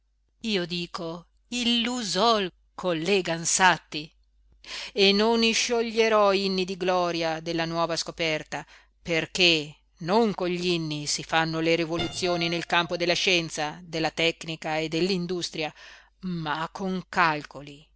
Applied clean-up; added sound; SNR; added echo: neural separator model SepFormer DNS4.